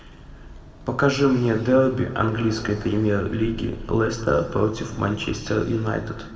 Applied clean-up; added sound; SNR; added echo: none; Motorcycle; 19 dB; reverberation time 1.6 s.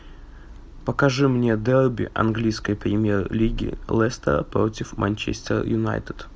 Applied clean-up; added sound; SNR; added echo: none; none; none; none.